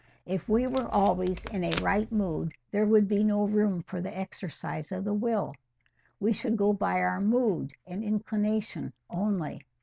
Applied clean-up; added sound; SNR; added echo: none; Packing tape, duct tape; 11 dB; none.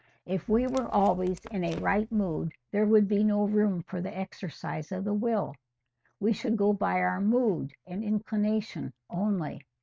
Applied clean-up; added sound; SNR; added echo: neural mask model RNNoise.